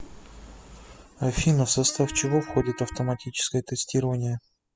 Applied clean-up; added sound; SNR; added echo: classical method spectral subtraction.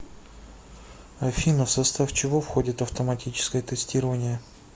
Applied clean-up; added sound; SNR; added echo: none; none; none; none.